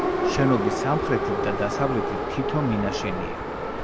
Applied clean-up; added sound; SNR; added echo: none; Subway, metro, underground; -1 dB; none.